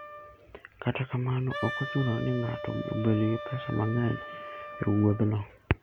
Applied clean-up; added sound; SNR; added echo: none; Wind instrument, woodwind instrument; 11 dB; none.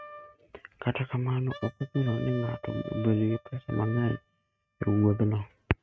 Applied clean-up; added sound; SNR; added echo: neural mask model RNNoise.